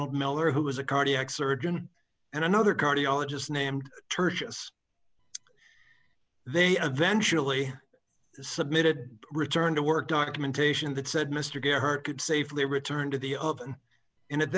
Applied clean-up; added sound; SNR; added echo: none; none; none; none.